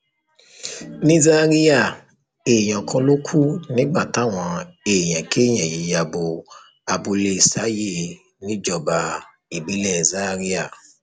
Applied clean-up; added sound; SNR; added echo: none; Organ; 15 dB; none.